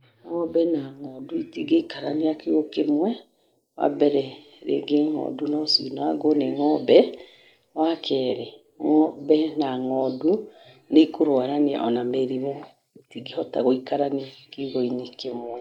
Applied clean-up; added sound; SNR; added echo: neural mask model Resemble Enhance denoiser.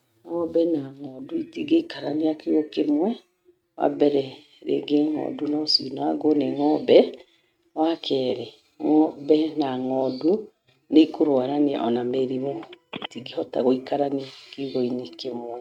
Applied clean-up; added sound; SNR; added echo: neural mask model RNNoise.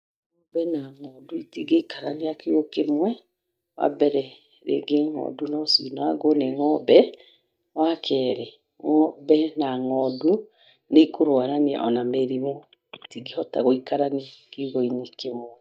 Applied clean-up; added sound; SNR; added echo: neural mask model DeepFilterNet 3.